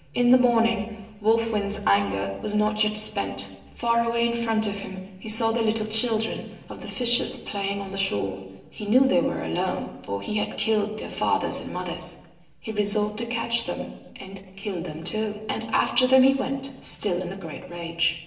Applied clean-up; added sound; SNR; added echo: none; none; none; reverberation time 1.0 s.